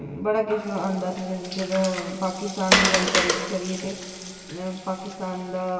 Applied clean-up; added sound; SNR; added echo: none; Water; 1 dB; reverberation time 2.6 s.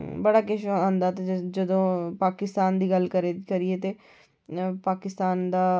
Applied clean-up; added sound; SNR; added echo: none; none; none; none.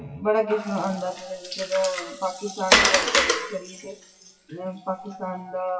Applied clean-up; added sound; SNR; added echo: classical method WPE with log-MMSE.